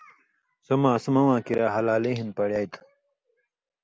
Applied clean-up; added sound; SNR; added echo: none; none; none; none.